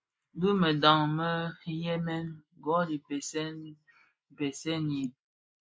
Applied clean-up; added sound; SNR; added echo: neural mask model Resemble Enhance denoiser.